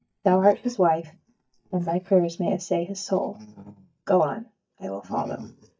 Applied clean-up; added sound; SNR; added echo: neural mask model DeepFilterNet 3.